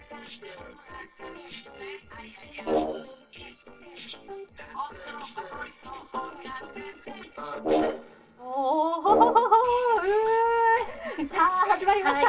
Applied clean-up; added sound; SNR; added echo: neural separator model SepFormer DNS4.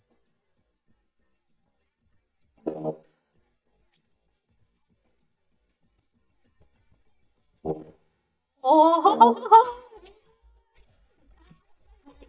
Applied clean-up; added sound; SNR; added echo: neural mask model DeepFilterNet 3.